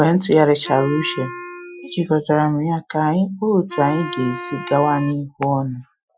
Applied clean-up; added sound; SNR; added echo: classical method Wiener filter.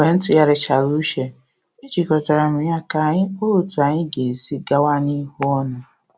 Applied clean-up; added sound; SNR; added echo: none; none; none; none.